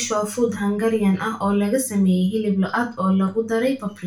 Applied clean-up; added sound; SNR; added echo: none; none; none; reverberation time 0.3 s.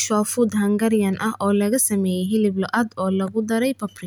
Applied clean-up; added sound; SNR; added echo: none; none; none; none.